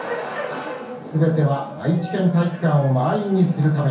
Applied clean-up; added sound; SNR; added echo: none; none; none; reverberation time 0.6 s.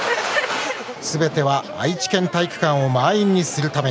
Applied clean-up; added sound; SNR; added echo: none; none; none; none.